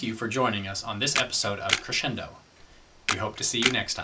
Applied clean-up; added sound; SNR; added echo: none; Camera; 3 dB; none.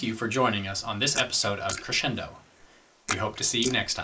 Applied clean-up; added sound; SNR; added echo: neural mask model Resemble Enhance denoiser.